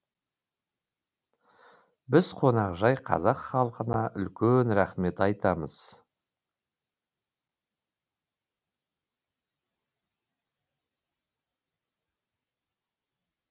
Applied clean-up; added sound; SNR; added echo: none; none; none; none.